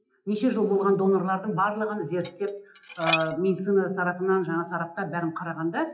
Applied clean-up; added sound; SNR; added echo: classical method WPE with log-MMSE.